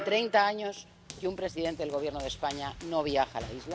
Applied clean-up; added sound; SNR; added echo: none; Run; 14 dB; none.